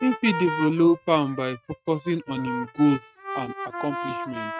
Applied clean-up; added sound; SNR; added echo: neural mask model RNNoise.